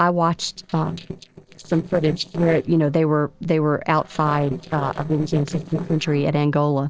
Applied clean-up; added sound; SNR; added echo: neural separator model SepFormer DNS4.